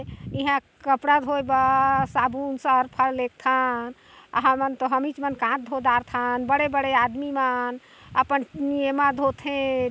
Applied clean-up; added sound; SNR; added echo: none; none; none; none.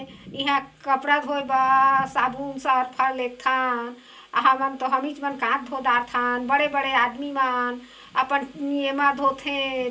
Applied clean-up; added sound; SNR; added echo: none; none; none; reverberation time 0.2 s.